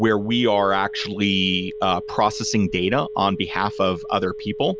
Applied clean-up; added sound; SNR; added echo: none; Telephone; 12 dB; none.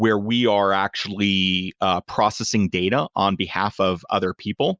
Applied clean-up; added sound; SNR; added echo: none; none; none; none.